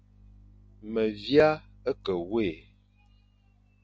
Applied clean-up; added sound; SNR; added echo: none; none; none; none.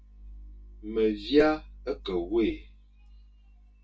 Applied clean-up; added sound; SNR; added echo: none; none; none; reverberation time 0.1 s.